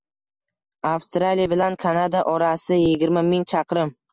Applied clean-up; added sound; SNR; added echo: none; none; none; none.